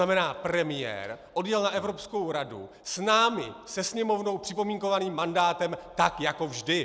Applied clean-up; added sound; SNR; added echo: none; none; none; none.